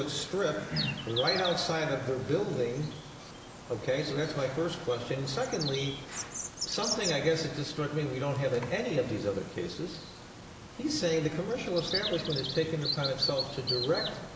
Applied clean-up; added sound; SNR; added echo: none; Bird vocalization, bird call, bird song; 8 dB; none.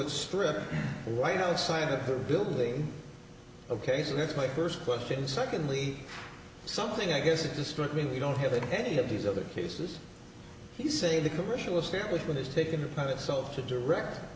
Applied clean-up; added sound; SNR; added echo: none; none; none; none.